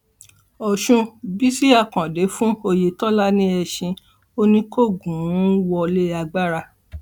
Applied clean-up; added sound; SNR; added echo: none; none; none; none.